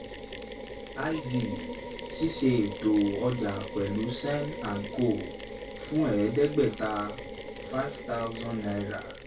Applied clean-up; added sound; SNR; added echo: none; Mechanisms; 9 dB; reverberation time 0.2 s.